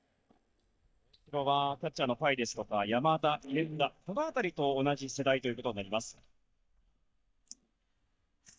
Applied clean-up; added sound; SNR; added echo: neural mask model DeepFilterNet 3.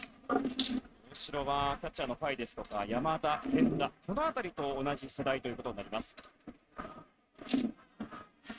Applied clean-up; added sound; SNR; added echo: neural mask model RNNoise.